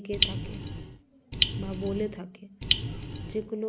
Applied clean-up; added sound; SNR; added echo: none; Raindrop; -5 dB; none.